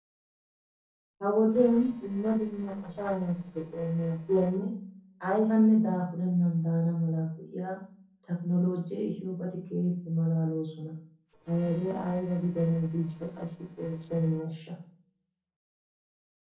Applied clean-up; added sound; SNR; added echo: neural separator model SepFormer DNS4.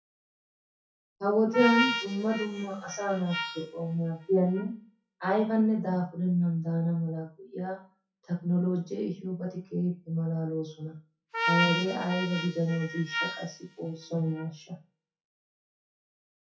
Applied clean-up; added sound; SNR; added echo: classical method WPE with log-MMSE.